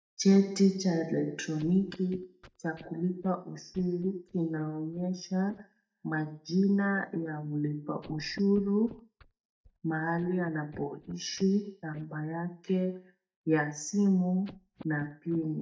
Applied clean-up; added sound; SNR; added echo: neural mask model DeepFilterNet 3.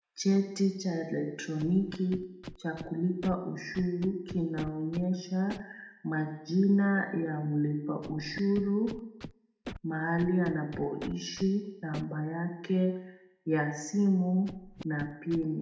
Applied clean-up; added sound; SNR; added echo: none; Scratching (performance technique); 17 dB; reverberation time 0.8 s.